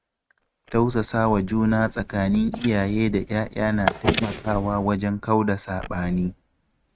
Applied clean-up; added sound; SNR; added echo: neural mask model RNNoise.